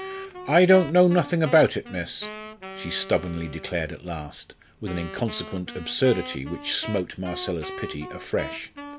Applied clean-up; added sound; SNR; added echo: none; Wind instrument, woodwind instrument; 14 dB; none.